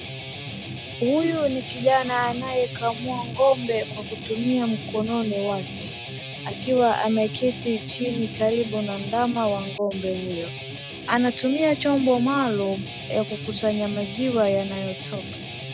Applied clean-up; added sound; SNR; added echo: none; Guitar; 10 dB; none.